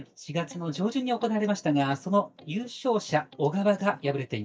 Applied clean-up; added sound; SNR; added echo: neural mask model DeepFilterNet 3.